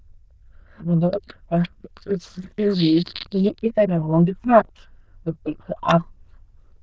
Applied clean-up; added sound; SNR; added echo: neural diffusion model UNIVERSE++.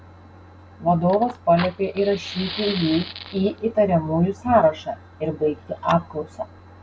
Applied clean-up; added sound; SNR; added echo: none; Fire; 14 dB; none.